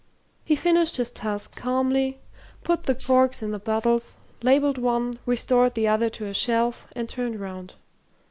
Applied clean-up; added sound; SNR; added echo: neural mask model Resemble Enhance denoiser.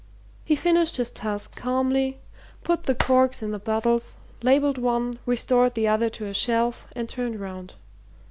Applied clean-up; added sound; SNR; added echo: none; Clapping; 2 dB; none.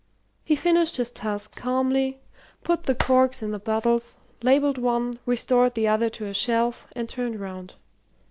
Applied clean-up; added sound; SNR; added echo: neural separator model SepFormer DNS4.